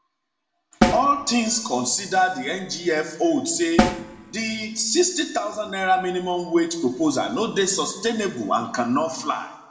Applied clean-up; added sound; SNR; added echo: none; Snare drum; 4 dB; reverberation time 1.0 s.